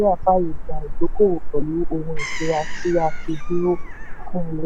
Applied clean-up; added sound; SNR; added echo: none; Gull, seagull / Fowl; -2 dB; none.